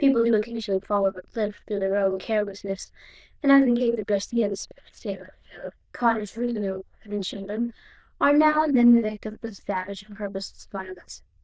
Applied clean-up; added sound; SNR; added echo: neural diffusion model UNIVERSE++.